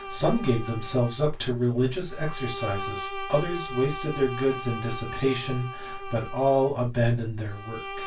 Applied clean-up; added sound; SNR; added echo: none; Bowed string instrument; 11 dB; reverberation time 0.1 s.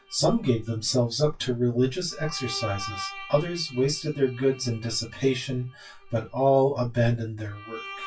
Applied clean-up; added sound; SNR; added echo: classical method WPE with log-MMSE.